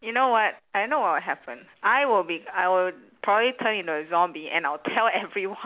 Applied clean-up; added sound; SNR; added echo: none; none; none; none.